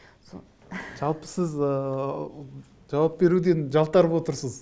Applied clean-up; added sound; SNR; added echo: none; none; none; none.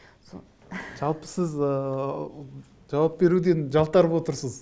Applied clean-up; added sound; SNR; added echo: none; Thump, thud; 18 dB; none.